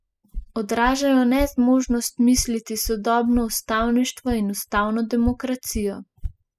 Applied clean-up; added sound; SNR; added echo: classical method spectral subtraction.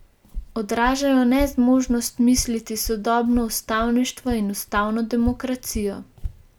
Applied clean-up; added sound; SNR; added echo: none; Walk, footsteps; 13 dB; none.